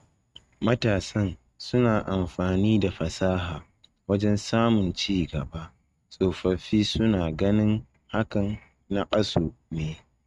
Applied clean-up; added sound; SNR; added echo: neural mask model RNNoise.